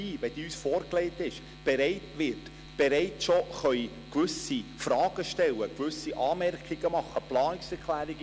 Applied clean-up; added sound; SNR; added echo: none; none; none; none.